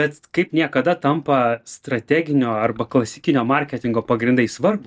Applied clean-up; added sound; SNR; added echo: neural mask model DeepFilterNet 3.